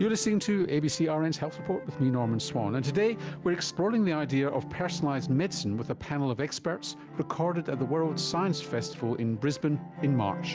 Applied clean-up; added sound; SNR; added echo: none; Wind instrument, woodwind instrument; 18 dB; none.